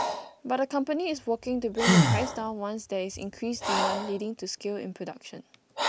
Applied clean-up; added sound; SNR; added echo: none; Breathing; -1 dB; none.